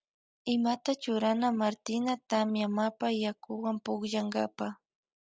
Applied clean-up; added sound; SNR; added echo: none; none; none; none.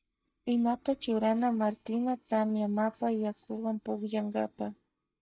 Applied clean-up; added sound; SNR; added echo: neural mask model DeepFilterNet 3.